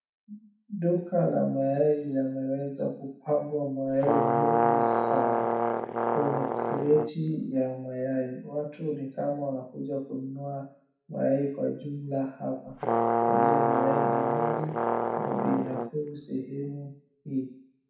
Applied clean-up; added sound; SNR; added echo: none; Brass instrument; -4 dB; reverberation time 0.6 s.